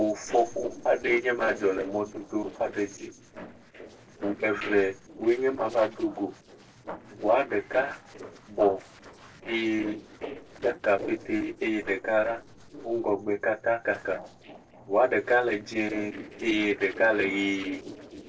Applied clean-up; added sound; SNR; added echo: neural separator model SepFormer DNS4.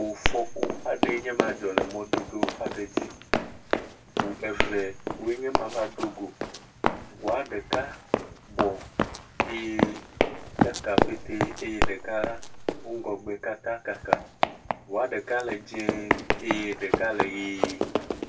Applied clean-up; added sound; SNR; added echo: none; Run; -3 dB; reverberation time 0.1 s.